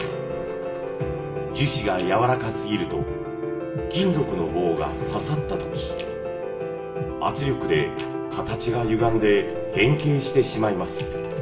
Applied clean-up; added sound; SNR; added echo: none; Piano; 5 dB; reverberation time 1.4 s.